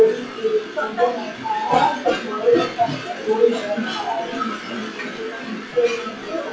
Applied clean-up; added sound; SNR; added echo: classical method WPE with log-MMSE.